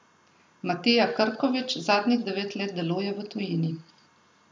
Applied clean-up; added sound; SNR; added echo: none; none; none; none.